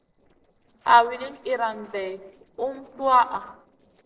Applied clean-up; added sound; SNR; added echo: neural separator model SepFormer DNS4.